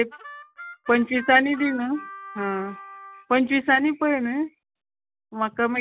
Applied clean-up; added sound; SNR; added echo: none; Harmonica; 17 dB; none.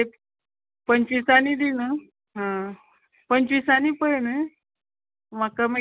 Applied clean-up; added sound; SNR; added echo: none; none; none; none.